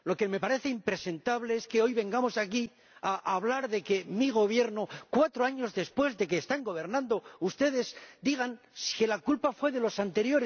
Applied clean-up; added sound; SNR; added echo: none; none; none; none.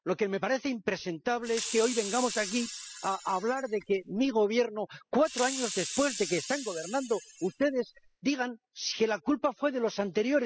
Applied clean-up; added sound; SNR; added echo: classical method spectral subtraction.